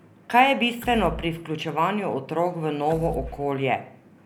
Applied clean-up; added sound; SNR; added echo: none; Door / Wood; 16 dB; none.